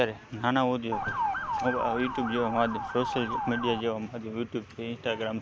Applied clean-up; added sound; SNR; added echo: none; Motor vehicle (road) / Siren; 2 dB; none.